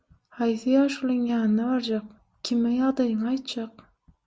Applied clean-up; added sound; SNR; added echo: none; none; none; none.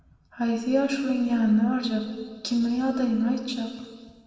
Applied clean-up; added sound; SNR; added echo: none; none; none; reverberation time 1.5 s.